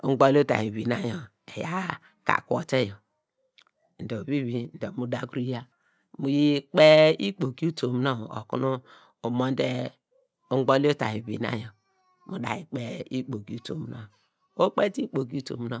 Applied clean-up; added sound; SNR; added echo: none; none; none; none.